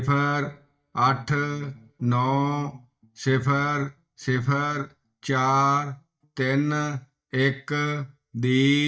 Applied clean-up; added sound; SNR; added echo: neural mask model DeepFilterNet 3.